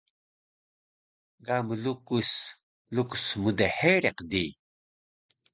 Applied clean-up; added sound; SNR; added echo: none; none; none; none.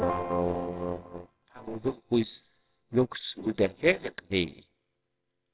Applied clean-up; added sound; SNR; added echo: neural separator model SepFormer WHAMR!.